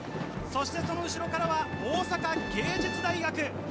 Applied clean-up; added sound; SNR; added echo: none; Musical instrument + Trumpet; 9 dB; none.